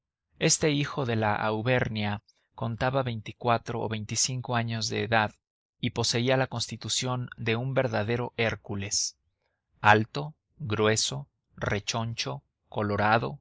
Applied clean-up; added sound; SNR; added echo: neural mask model Resemble Enhance denoiser.